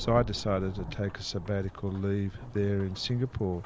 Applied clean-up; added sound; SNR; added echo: none; Rain / Thunderstorm; 12 dB; none.